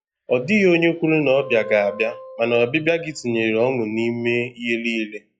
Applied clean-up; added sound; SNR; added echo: classical method log-MMSE.